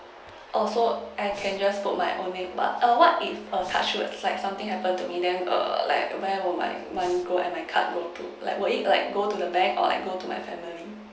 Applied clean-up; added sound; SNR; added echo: none; Breathing; 19 dB; none.